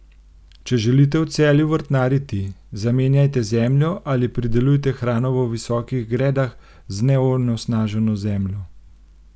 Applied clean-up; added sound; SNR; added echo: none; none; none; none.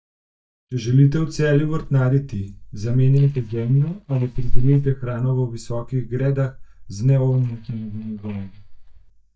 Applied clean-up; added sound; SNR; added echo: neural mask model DeepFilterNet 3.